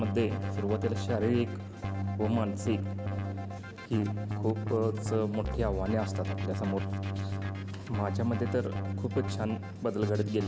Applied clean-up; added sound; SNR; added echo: none; Keyboard (musical); 1 dB; none.